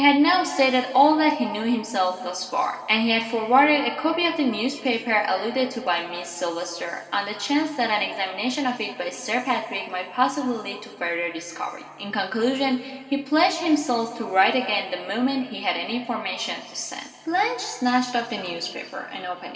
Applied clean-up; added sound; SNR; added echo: none; none; none; reverberation time 2.0 s.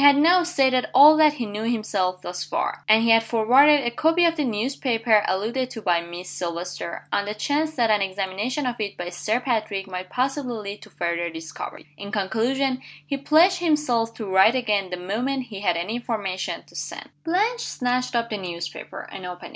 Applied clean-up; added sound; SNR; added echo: none; none; none; none.